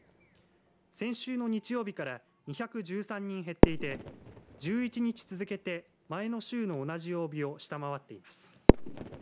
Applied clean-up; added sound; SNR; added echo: none; Fireworks; -4 dB; none.